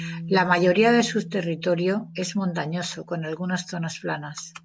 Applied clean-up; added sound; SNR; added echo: none; Bass guitar; 15 dB; none.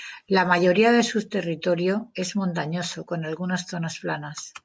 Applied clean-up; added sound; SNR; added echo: none; none; none; none.